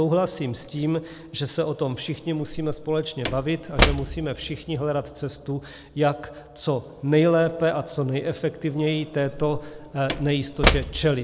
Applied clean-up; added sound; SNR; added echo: none; Slam / Wood; 6 dB; none.